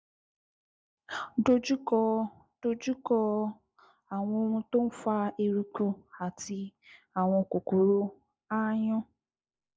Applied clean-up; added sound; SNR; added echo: none; none; none; none.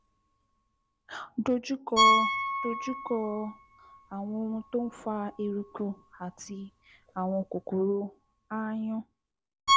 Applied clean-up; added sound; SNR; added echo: none; Piano; -1 dB; none.